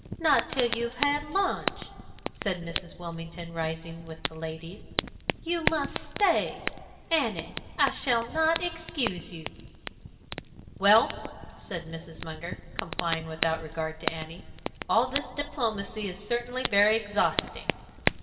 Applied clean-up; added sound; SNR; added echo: none; Fire; 6 dB; reverberation time 2.6 s.